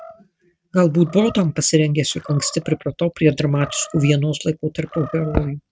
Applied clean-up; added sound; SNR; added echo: neural mask model RNNoise.